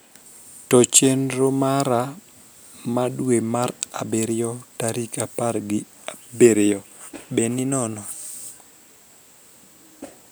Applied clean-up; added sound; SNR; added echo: none; none; none; none.